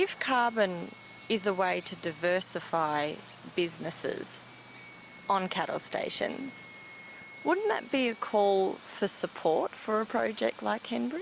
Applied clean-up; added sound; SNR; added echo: none; Sawing; 18 dB; none.